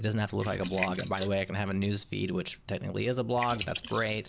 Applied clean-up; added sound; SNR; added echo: none; Liquid; 12 dB; none.